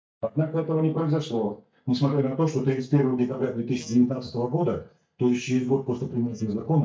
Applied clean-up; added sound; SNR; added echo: neural mask model DeepFilterNet 3.